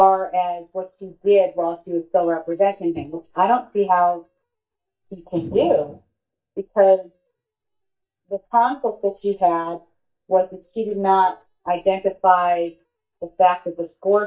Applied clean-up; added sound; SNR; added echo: neural mask model DeepFilterNet 3.